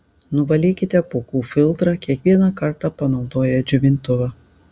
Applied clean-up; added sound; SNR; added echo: none; none; none; none.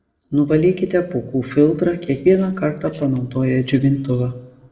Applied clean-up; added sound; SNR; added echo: neural separator model SepFormer DNS4.